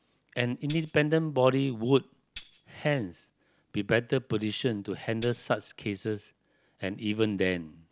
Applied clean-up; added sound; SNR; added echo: none; Tambourine; 7 dB; none.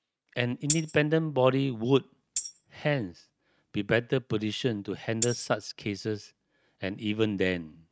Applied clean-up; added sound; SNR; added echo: neural mask model RNNoise.